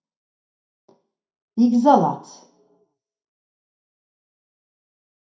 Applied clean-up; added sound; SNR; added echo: none; none; none; reverberation time 0.4 s.